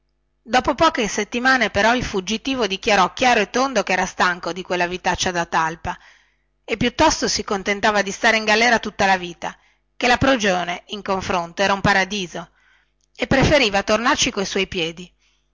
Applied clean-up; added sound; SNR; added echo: none; none; none; none.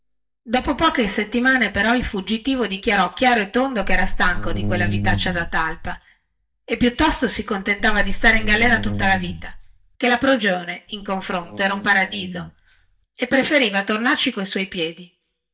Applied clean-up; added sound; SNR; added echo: neural mask model DeepFilterNet 3.